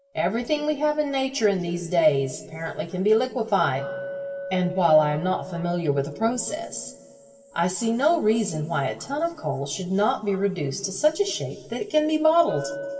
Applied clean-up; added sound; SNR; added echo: none; Chink, clink; 16 dB; reverberation time 2.6 s.